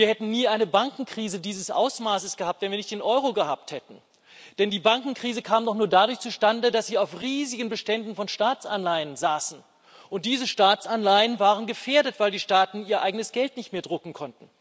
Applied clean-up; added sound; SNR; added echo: none; none; none; none.